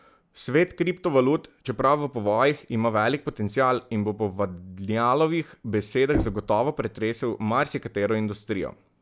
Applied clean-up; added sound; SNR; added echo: none; Knock; 10 dB; none.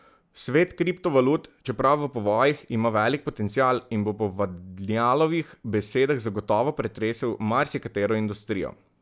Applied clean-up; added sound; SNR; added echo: none; none; none; none.